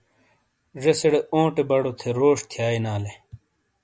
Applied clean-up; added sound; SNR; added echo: none; none; none; none.